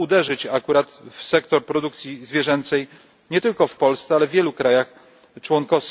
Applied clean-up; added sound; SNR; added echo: none; none; none; none.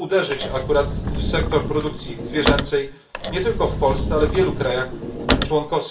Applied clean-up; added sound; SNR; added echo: none; Sliding door / Slam / Wood; 2 dB; reverberation time 0.3 s.